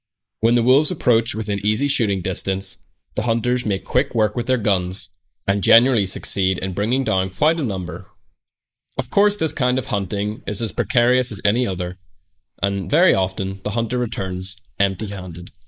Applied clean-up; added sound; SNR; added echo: neural mask model Resemble Enhance denoiser.